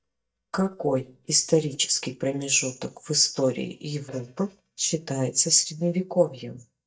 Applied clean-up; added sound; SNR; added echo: neural mask model DeepFilterNet 3.